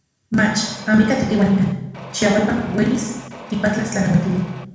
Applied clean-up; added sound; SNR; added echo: none; Mechanisms; 18 dB; reverberation time 1.0 s.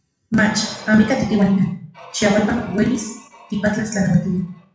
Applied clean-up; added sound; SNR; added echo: classical method WPE with log-MMSE.